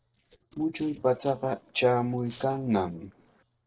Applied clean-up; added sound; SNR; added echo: neural separator model SepFormer DNS4.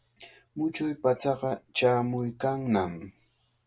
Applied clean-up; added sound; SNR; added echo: none; none; none; none.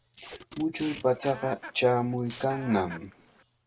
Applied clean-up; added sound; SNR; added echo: none; Chicken, rooster + Packing tape, duct tape; 15 dB; none.